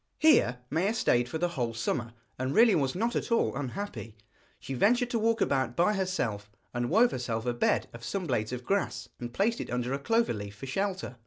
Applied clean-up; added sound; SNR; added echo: none; none; none; none.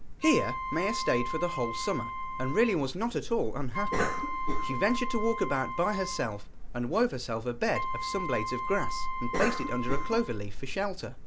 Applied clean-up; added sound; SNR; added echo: none; Wind instrument, woodwind instrument + Cough; 1 dB; none.